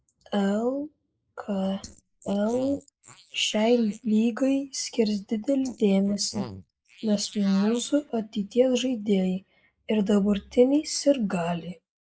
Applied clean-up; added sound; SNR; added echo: neural mask model Resemble Enhance denoiser.